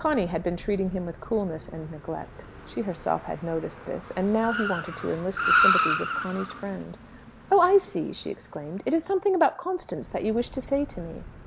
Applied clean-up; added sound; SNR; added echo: none; Car; 5 dB; none.